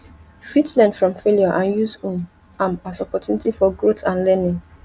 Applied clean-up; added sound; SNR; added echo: none; none; none; none.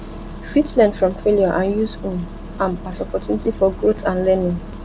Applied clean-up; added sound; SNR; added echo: none; Engine starting; 12 dB; none.